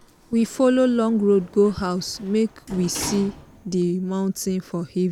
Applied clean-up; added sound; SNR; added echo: none; Sliding door; 19 dB; none.